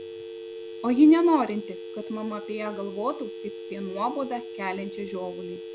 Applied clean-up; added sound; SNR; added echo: none; Telephone; 11 dB; none.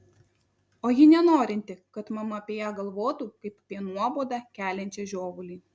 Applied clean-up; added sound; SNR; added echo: none; none; none; none.